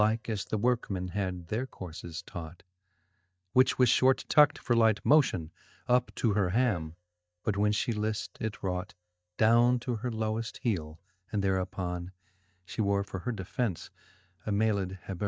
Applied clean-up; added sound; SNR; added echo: neural mask model DeepFilterNet 3.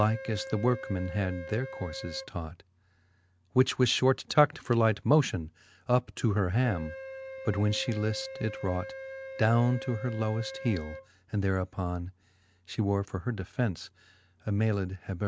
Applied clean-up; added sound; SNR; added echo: none; Wind instrument, woodwind instrument; 15 dB; none.